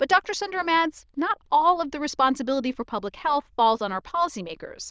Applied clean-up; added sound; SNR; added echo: neural diffusion model UNIVERSE++.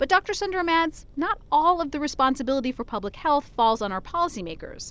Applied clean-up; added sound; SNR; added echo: none; Fire; 20 dB; none.